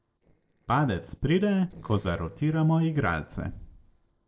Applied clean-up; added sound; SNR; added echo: neural separator model SepFormer DNS4.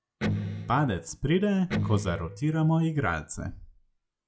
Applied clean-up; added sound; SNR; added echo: classical method log-MMSE.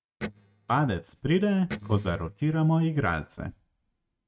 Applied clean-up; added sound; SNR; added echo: neural mask model RNNoise.